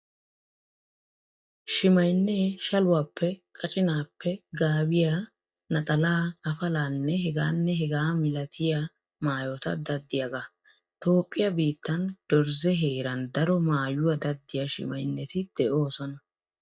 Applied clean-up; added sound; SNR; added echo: neural mask model DeepFilterNet 3.